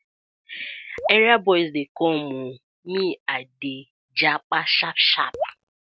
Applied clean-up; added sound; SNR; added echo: none; Raindrop / Drip; 8 dB; none.